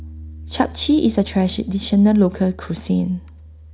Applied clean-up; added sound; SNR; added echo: none; Piano; 17 dB; none.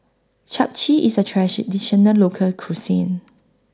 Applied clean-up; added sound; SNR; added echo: none; none; none; none.